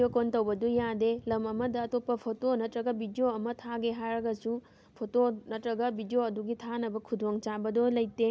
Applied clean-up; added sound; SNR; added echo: none; none; none; none.